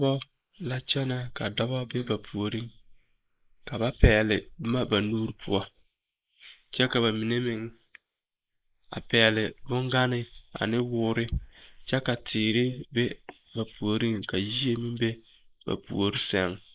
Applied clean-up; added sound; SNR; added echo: neural mask model Resemble Enhance denoiser.